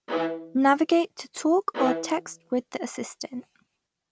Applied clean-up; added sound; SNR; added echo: none; Bowed string instrument; 7 dB; none.